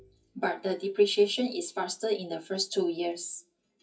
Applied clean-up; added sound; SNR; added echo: classical method WPE with log-MMSE.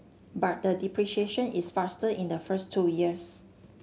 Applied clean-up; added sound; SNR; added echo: none; none; none; none.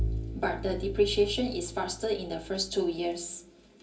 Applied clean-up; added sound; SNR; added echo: none; Bowed string instrument; 7 dB; reverberation time 0.3 s.